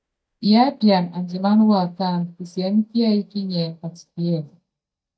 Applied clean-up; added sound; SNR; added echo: neural mask model DeepFilterNet 3.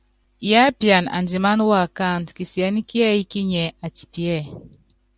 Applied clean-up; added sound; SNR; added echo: none; none; none; none.